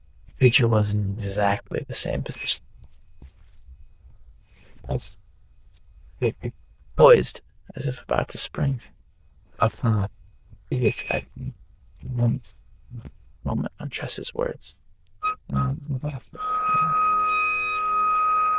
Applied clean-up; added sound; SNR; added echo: neural diffusion model UNIVERSE++.